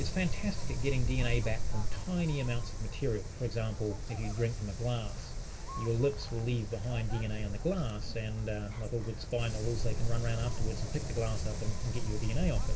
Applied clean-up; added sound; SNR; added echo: none; Wind; -1 dB; reverberation time 0.2 s.